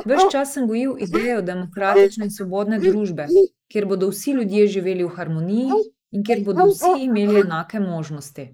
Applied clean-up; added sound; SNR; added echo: neural mask model Resemble Enhance denoiser.